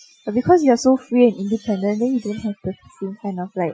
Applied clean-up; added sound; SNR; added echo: classical method Wiener filter.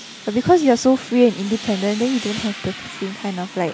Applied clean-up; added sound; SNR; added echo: none; Tools; 15 dB; none.